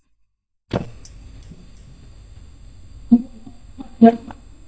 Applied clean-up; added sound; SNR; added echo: neural mask model DeepFilterNet 3.